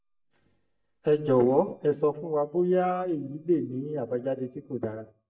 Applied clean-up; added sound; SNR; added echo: neural mask model DeepFilterNet 3.